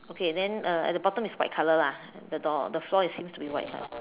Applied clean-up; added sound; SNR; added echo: none; none; none; none.